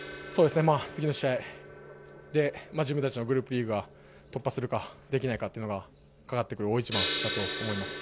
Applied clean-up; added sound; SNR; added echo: none; Gong; 9 dB; none.